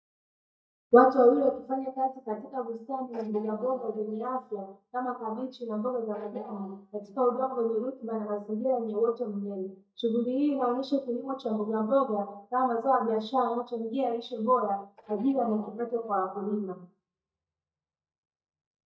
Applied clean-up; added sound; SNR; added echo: neural mask model DeepFilterNet 3.